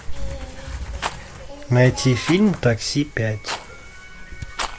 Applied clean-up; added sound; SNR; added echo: none; Rattle; 14 dB; none.